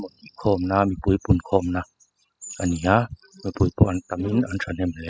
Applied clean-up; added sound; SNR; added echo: classical method spectral subtraction.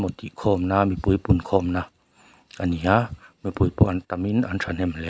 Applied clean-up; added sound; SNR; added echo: none; none; none; none.